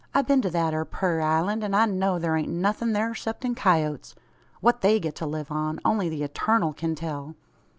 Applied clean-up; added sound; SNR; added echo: none; none; none; none.